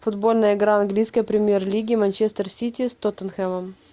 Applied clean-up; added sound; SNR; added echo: none; none; none; none.